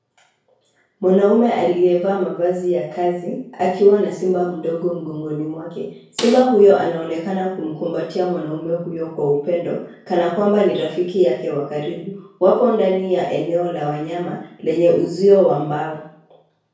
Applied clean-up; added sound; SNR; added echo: none; Snare drum; 14 dB; reverberation time 0.6 s.